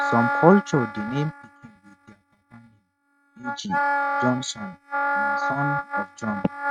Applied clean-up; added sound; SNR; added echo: neural mask model RNNoise.